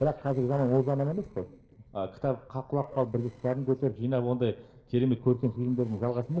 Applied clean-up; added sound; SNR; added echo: neural separator model SepFormer DNS4.